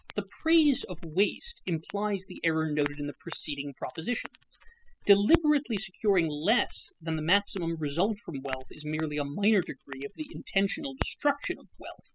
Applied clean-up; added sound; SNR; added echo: classical method spectral subtraction.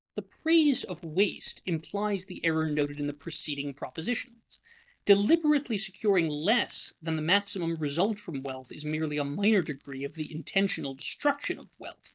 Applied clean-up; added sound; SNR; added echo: neural mask model DeepFilterNet 3.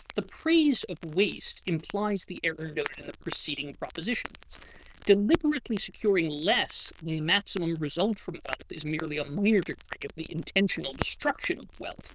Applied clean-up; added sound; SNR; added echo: neural diffusion model UNIVERSE++.